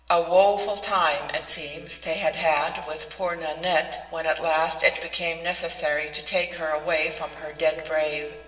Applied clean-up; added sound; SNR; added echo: neural separator model SepFormer DNS4.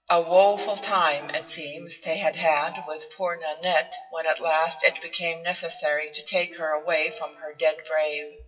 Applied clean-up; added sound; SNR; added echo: classical method WPE with log-MMSE.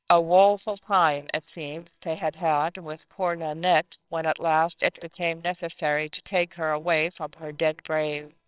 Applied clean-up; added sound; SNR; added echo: neural separator model SepFormer WHAMR!.